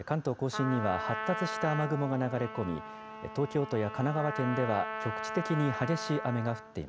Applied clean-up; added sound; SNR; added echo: none; Trumpet; 7 dB; none.